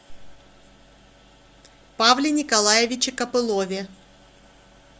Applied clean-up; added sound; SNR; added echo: none; none; none; none.